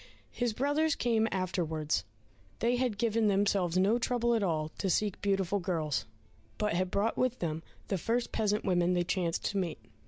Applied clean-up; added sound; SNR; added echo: none; none; none; none.